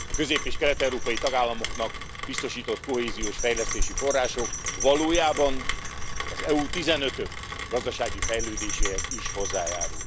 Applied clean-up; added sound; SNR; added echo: none; Rain + Bell; 2 dB; none.